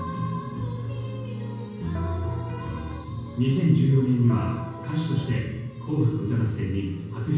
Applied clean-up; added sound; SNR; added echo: none; Electric guitar; 14 dB; reverberation time 1.2 s.